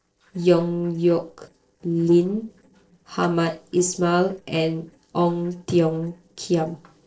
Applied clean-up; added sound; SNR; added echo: neural separator model SepFormer DNS4.